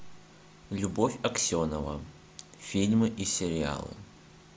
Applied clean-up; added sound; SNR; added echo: none; none; none; none.